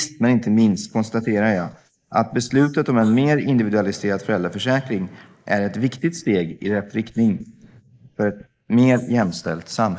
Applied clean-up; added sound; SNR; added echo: neural mask model Resemble Enhance denoiser.